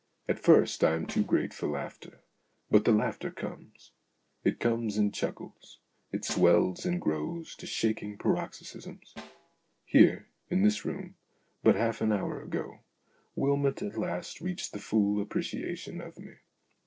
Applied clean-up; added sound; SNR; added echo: neural separator model SepFormer DNS4.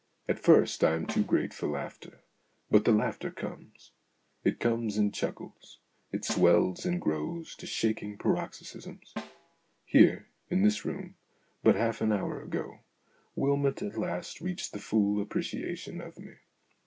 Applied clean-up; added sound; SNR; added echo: none; Snare drum; 16 dB; none.